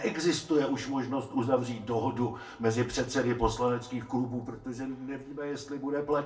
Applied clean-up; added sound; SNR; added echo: none; none; none; reverberation time 0.3 s.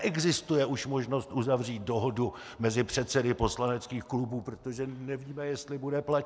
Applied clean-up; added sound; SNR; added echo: none; none; none; none.